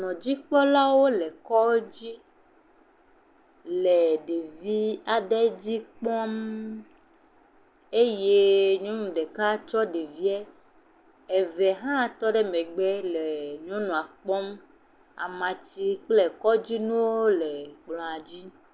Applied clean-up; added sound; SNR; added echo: none; none; none; none.